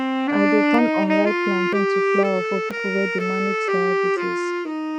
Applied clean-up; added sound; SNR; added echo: none; Wind instrument, woodwind instrument; -4 dB; none.